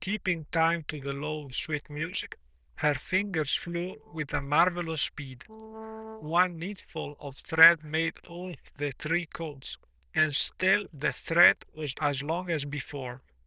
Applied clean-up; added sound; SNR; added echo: neural diffusion model UNIVERSE++.